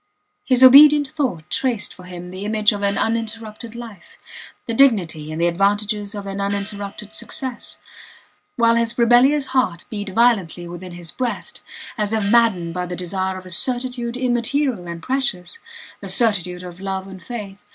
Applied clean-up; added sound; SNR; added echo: none; Gong; 19 dB; none.